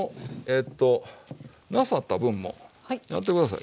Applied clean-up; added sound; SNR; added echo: none; none; none; none.